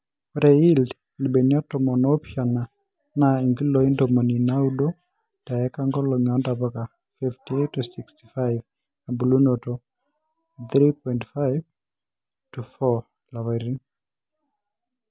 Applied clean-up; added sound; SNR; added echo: none; none; none; none.